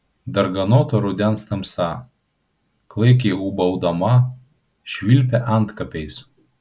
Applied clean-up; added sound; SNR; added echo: none; none; none; none.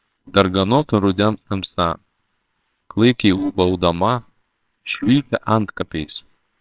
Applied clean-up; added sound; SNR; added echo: neural separator model SepFormer WHAMR!.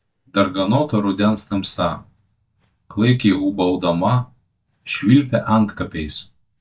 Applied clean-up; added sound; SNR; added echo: neural mask model DeepFilterNet 3.